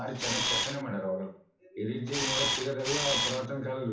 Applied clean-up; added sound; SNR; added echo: none; Camera; -3 dB; reverberation time 0.8 s.